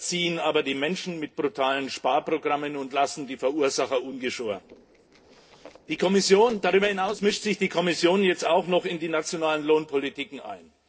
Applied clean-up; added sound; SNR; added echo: neural separator model SepFormer DNS4.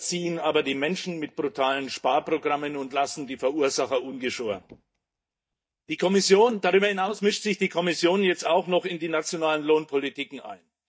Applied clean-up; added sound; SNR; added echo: neural mask model DeepFilterNet 3.